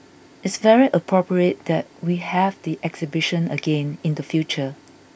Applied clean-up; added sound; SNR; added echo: none; none; none; none.